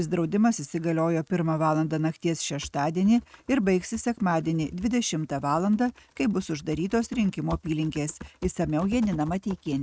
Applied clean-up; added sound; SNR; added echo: neural mask model RNNoise.